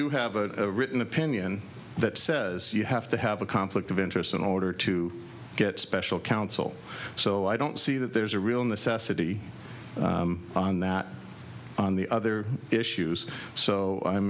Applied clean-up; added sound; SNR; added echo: none; none; none; none.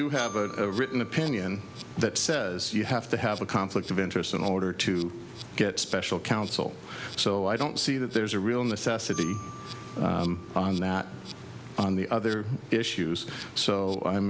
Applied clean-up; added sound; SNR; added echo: none; Insect + Marimba, xylophone; 17 dB; none.